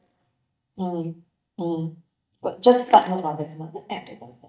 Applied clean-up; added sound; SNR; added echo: neural mask model DeepFilterNet 3.